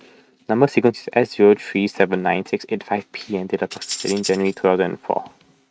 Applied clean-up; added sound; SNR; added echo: neural mask model RNNoise.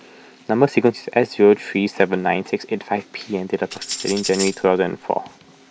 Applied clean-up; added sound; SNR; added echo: none; Tambourine; 10 dB; none.